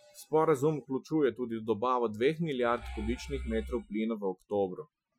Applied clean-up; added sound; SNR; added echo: classical method Wiener filter.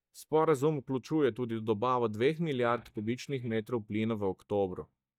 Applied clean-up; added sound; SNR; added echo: neural mask model DeepFilterNet 3.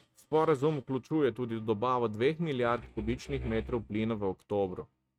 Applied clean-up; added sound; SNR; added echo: neural mask model RNNoise.